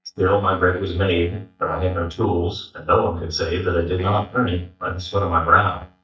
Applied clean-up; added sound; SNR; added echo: neural mask model DeepFilterNet 3.